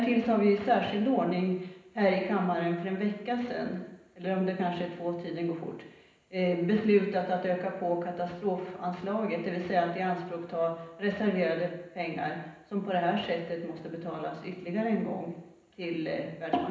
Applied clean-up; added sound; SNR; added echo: none; none; none; reverberation time 0.8 s.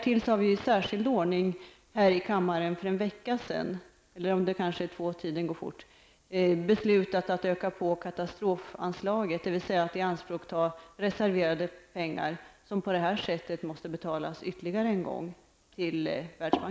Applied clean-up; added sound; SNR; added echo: none; none; none; none.